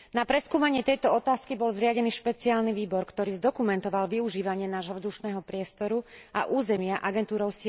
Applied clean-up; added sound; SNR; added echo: none; none; none; none.